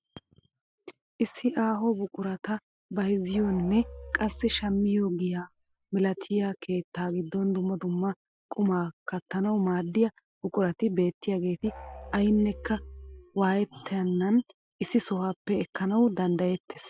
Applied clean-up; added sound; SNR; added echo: classical method Wiener filter.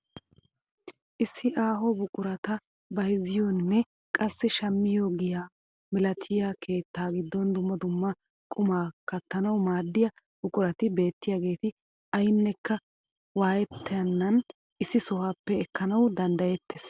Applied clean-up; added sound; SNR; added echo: none; none; none; none.